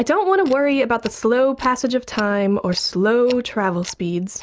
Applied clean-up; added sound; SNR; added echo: none; none; none; none.